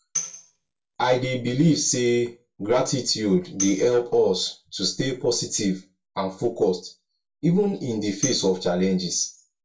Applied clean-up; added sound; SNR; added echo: none; Tambourine; 12 dB; reverberation time 0.2 s.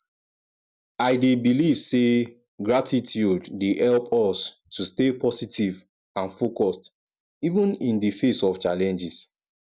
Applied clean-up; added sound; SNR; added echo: none; none; none; none.